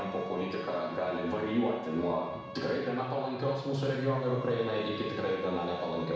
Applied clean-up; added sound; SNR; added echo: none; Bowed string instrument; 12 dB; reverberation time 1.1 s.